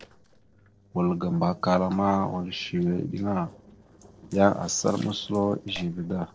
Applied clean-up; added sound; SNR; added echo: neural separator model SepFormer DNS4.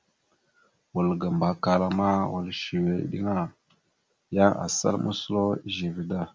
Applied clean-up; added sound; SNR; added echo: none; none; none; none.